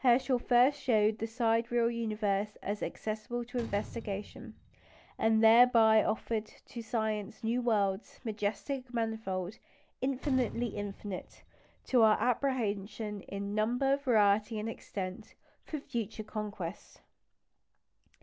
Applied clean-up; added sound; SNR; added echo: none; Slam; 19 dB; none.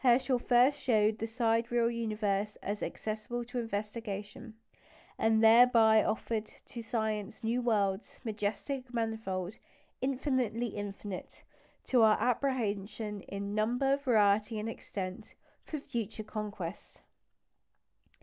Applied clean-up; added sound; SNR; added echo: none; none; none; none.